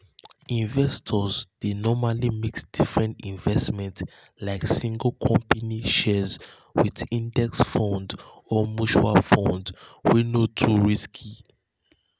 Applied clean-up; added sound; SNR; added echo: none; none; none; none.